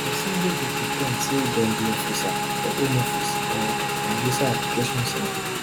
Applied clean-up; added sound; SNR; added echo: none; Motorcycle / Engine; -2 dB; none.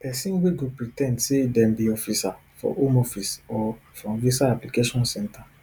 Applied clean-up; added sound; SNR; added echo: none; none; none; none.